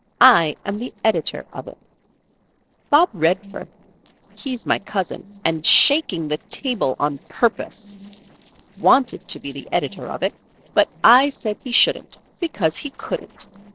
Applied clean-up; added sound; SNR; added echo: neural separator model SepFormer DNS4.